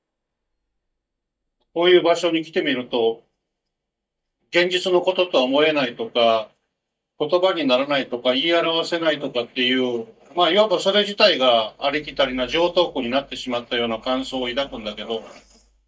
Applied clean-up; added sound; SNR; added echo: neural mask model DeepFilterNet 3.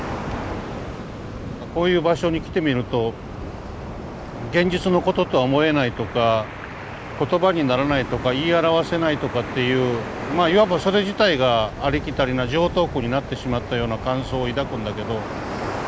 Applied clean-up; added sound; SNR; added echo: none; none; none; none.